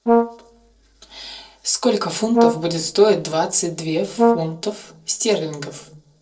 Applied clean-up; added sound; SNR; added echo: neural separator model SepFormer DNS4.